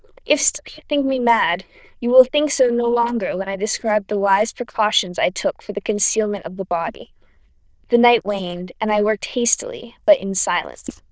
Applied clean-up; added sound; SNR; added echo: neural diffusion model UNIVERSE++.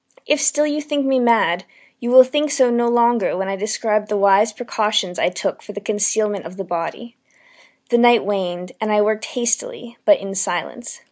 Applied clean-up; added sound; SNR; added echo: none; none; none; none.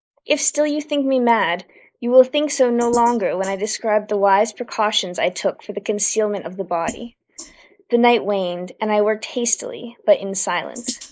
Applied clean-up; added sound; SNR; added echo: neural mask model Resemble Enhance denoiser.